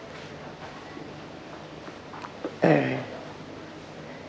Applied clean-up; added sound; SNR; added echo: none; none; none; none.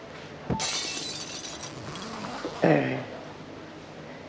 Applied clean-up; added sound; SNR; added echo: none; Shatter + Zipper (clothing); 4 dB; none.